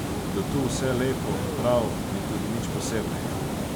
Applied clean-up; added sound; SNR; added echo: none; Water; -1 dB; none.